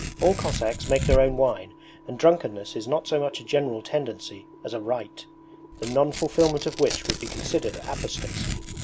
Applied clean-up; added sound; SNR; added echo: none; Tearing; 8 dB; none.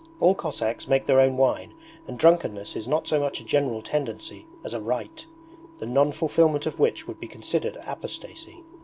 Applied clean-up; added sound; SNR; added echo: none; none; none; none.